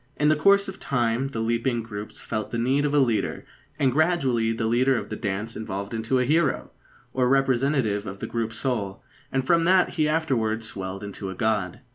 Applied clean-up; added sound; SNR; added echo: none; none; none; none.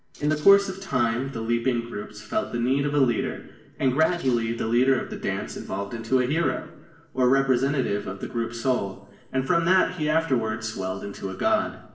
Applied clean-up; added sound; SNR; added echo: neural separator model SepFormer DNS4.